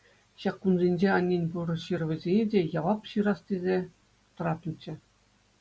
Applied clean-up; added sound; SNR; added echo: none; none; none; none.